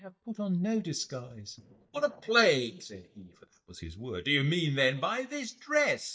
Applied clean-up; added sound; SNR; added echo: neural mask model DeepFilterNet 3.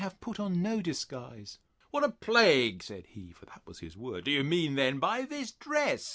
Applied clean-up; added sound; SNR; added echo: none; none; none; none.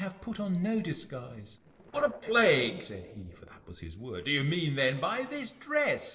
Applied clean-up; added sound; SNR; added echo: neural separator model SepFormer DNS4.